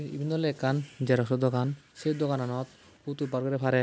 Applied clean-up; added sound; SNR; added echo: none; none; none; none.